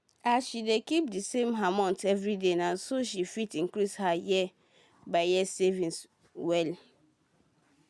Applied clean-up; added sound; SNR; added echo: none; none; none; none.